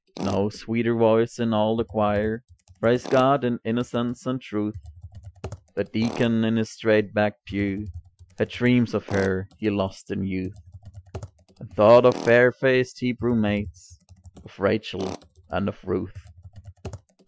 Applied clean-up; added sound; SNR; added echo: classical method Wiener filter.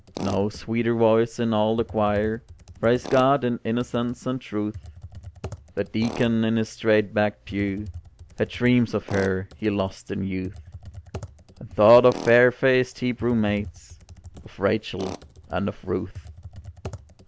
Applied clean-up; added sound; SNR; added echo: none; Tools + Computer keyboard; 16 dB; none.